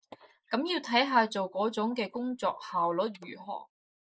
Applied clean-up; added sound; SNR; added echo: neural mask model Resemble Enhance denoiser.